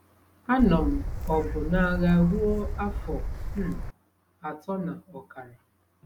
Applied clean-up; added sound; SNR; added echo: none; Gull, seagull / Wind; 3 dB; none.